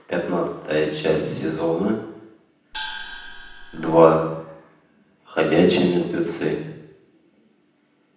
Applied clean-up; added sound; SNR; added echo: none; Gong; 11 dB; reverberation time 0.8 s.